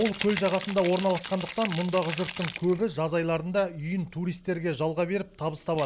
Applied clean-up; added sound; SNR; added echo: none; Rattle (instrument); 10 dB; none.